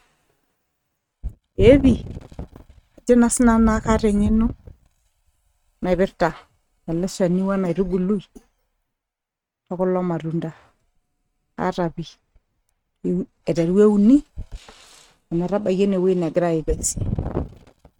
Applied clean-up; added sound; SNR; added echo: neural mask model RNNoise.